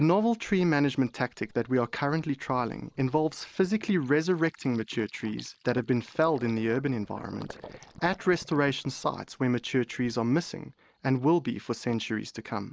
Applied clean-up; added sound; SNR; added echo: neural mask model Resemble Enhance denoiser.